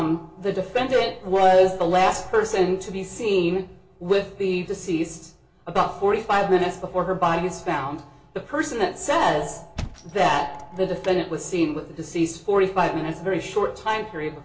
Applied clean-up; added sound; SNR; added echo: none; Thump, thud; 15 dB; reverberation time 0.2 s.